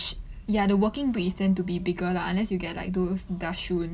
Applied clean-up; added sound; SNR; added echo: none; none; none; none.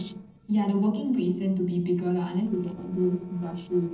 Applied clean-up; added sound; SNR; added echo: neural separator model SepFormer DNS4.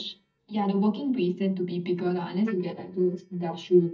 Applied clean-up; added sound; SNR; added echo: neural mask model DeepFilterNet 3.